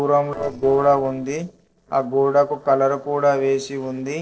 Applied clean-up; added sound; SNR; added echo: neural separator model SepFormer DNS4.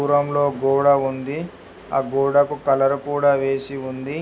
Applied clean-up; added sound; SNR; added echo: none; none; none; none.